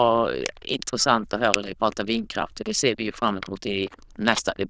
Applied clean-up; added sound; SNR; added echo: neural diffusion model UNIVERSE++.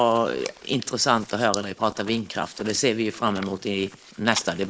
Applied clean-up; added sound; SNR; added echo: neural mask model Resemble Enhance denoiser.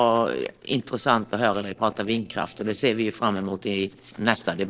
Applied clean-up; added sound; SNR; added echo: neural separator model SepFormer DNS4.